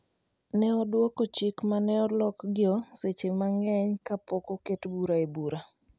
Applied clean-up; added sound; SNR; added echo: none; none; none; none.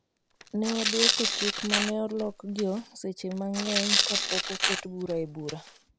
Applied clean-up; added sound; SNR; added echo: none; Tearing; -2 dB; none.